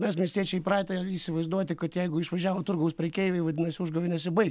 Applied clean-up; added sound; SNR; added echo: none; none; none; none.